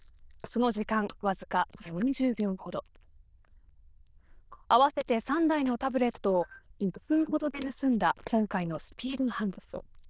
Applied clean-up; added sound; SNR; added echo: neural diffusion model UNIVERSE++.